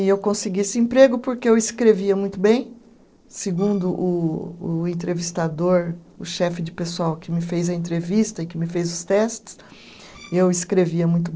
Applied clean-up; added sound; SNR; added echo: neural separator model SepFormer DNS4.